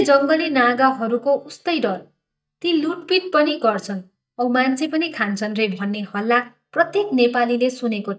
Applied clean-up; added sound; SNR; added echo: neural mask model DeepFilterNet 3.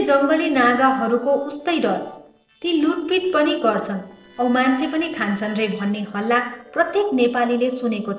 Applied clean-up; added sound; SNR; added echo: neural separator model SepFormer DNS4.